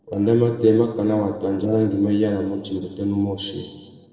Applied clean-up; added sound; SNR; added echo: neural separator model SepFormer DNS4.